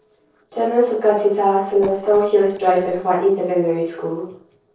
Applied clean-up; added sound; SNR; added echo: neural separator model SepFormer DNS4.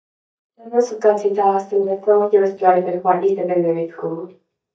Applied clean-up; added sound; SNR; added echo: neural mask model DeepFilterNet 3.